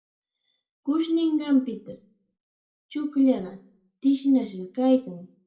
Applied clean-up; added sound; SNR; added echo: none; none; none; reverberation time 0.3 s.